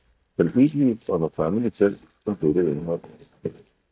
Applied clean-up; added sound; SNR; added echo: neural mask model DeepFilterNet 3.